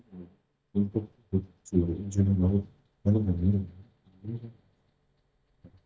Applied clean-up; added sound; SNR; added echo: neural mask model DeepFilterNet 3.